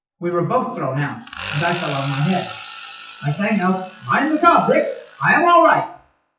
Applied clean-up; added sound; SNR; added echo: classical method WPE with log-MMSE.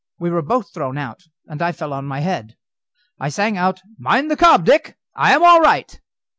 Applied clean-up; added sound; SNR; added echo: none; none; none; none.